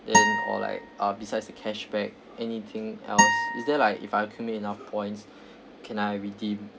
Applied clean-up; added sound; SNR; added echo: none; Acoustic guitar; -4 dB; none.